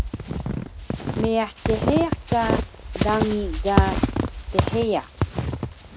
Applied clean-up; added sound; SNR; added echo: none; Squeak / Walk, footsteps; -1 dB; none.